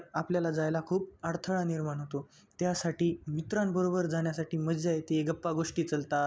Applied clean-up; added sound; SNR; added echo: none; none; none; none.